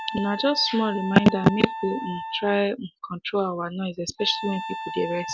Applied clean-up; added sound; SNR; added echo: none; Wind instrument, woodwind instrument; 10 dB; none.